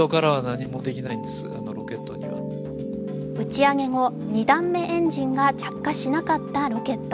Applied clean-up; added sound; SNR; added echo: none; none; none; none.